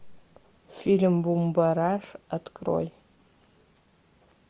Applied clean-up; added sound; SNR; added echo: none; none; none; none.